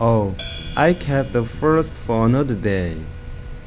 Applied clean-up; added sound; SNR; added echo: none; Guitar + Hi-hat; 17 dB; none.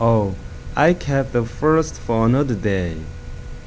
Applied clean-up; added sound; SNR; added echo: none; none; none; none.